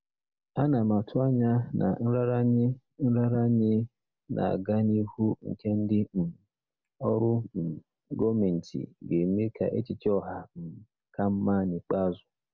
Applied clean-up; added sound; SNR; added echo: none; none; none; none.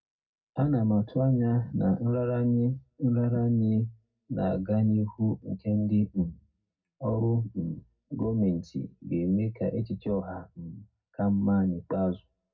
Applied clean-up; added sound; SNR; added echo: none; none; none; reverberation time 0.4 s.